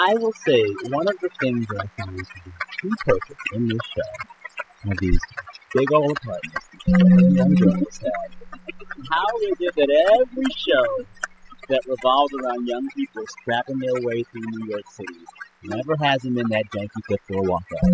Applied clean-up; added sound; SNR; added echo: classical method spectral subtraction.